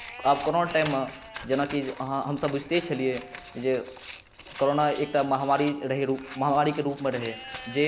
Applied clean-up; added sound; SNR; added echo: none; Scissors + Livestock, farm animals, working animals; 16 dB; none.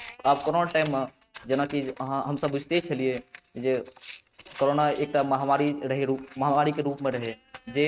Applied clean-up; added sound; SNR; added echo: neural mask model RNNoise.